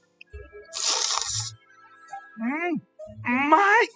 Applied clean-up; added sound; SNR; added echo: classical method spectral subtraction.